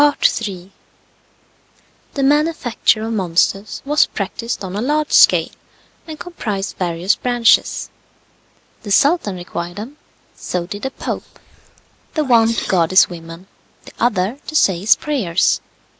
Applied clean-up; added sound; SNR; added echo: neural mask model Resemble Enhance denoiser.